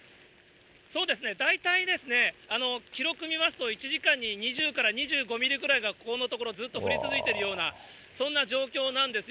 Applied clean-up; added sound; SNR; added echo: none; none; none; none.